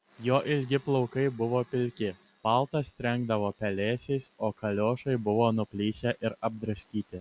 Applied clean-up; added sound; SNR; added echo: none; none; none; none.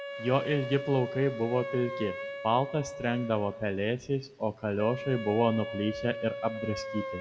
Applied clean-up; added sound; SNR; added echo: none; Wind instrument, woodwind instrument; 9 dB; reverberation time 1.0 s.